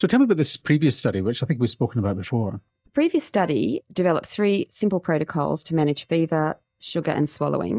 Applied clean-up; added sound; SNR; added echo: neural mask model DeepFilterNet 3.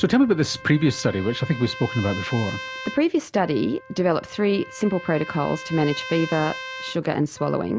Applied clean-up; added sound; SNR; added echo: none; Trumpet; 14 dB; none.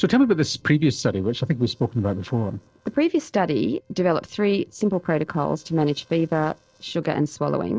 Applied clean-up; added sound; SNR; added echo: neural separator model SepFormer DNS4.